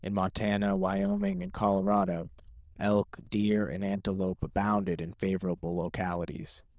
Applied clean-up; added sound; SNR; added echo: neural diffusion model UNIVERSE++.